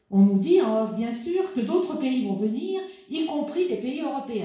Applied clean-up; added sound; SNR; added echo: none; none; none; reverberation time 0.6 s.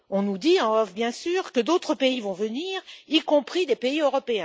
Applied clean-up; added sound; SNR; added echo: none; none; none; none.